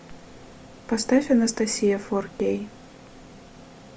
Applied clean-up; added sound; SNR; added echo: none; none; none; none.